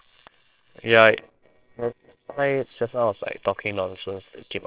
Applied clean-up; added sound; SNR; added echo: neural separator model SepFormer WHAMR!.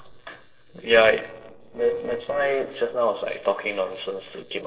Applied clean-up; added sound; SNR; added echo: neural separator model SepFormer DNS4.